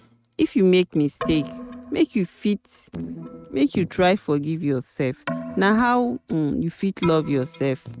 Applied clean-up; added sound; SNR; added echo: neural mask model RNNoise.